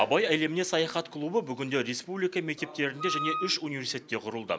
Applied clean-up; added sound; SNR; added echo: none; Wind instrument, woodwind instrument; 4 dB; none.